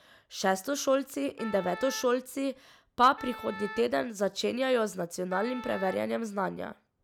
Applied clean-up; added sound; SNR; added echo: none; Wind instrument, woodwind instrument; 14 dB; none.